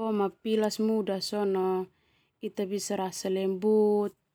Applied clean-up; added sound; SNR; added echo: none; none; none; none.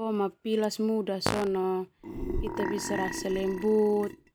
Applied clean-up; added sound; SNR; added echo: none; Burping, eructation + Fart; 5 dB; none.